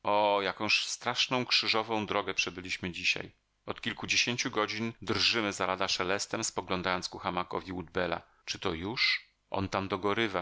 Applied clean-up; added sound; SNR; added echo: none; none; none; none.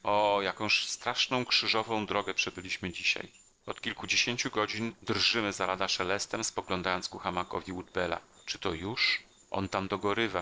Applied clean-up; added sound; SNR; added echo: neural separator model SepFormer DNS4.